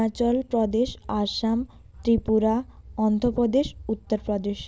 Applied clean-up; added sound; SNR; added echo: none; none; none; none.